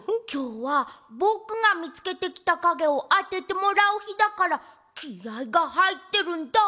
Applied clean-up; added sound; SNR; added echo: none; none; none; none.